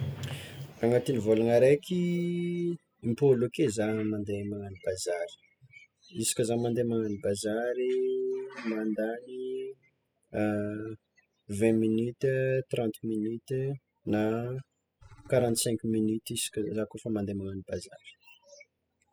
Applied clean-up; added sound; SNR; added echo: classical method spectral subtraction.